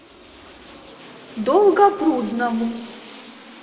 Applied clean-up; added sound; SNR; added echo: none; Aircraft; 19 dB; reverberation time 1.0 s.